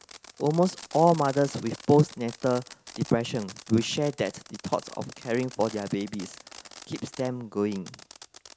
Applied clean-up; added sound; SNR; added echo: none; Fireworks; 19 dB; none.